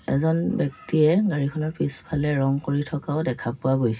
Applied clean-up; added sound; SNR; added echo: none; none; none; reverberation time 0.4 s.